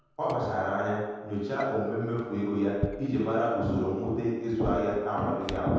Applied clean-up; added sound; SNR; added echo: none; Drawer open or close; 14 dB; reverberation time 1.2 s.